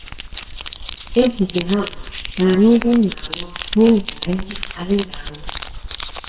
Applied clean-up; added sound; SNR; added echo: neural separator model SepFormer WHAMR!.